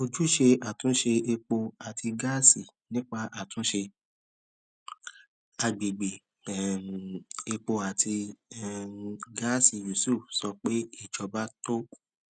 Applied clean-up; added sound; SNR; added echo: none; none; none; none.